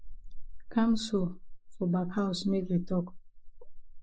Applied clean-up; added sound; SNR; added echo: neural mask model Resemble Enhance denoiser.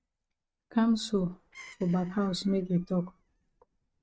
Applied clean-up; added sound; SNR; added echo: neural mask model RNNoise.